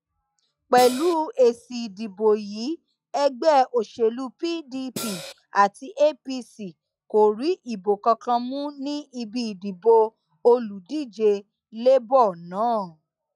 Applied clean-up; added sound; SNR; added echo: classical method log-MMSE.